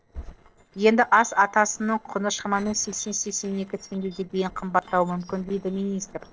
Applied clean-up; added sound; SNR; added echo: neural separator model SepFormer DNS4.